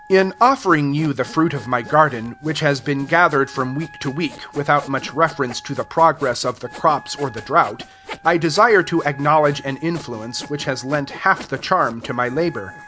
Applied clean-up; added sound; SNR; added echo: none; Sawing + Wind instrument, woodwind instrument; 19 dB; none.